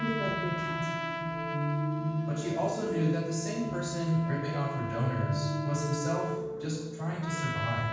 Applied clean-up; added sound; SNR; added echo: none; Trumpet; 6 dB; reverberation time 1.2 s.